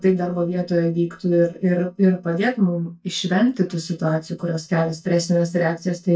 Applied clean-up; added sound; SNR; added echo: neural mask model DeepFilterNet 3.